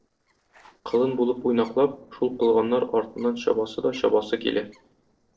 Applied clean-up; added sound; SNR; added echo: neural separator model SepFormer DNS4.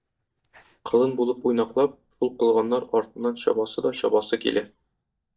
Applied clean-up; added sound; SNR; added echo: neural mask model DeepFilterNet 3.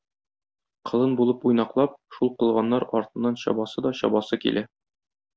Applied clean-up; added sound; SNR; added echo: none; none; none; none.